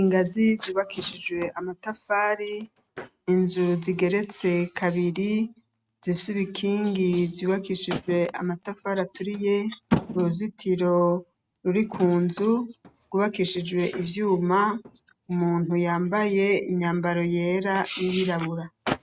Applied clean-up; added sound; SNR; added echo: neural mask model RNNoise.